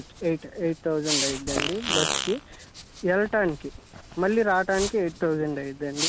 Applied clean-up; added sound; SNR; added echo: none; Fart; 6 dB; none.